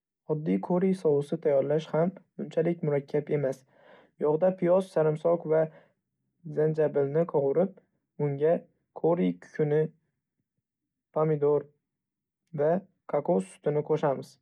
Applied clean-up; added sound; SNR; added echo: none; none; none; none.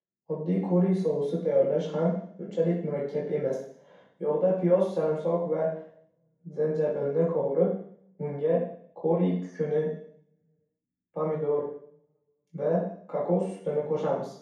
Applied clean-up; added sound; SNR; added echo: none; none; none; reverberation time 0.6 s.